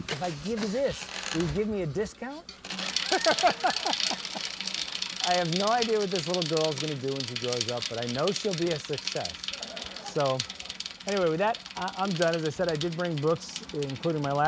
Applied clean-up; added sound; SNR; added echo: none; Bicycle; 6 dB; none.